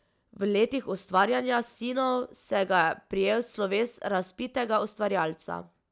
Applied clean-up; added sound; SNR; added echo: none; none; none; none.